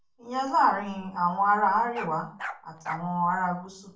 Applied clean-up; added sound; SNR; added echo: none; Bark; 13 dB; reverberation time 0.3 s.